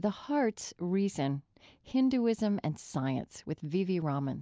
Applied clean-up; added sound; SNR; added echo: none; none; none; none.